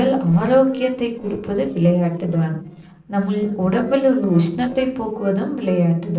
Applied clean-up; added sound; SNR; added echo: neural separator model SepFormer DNS4.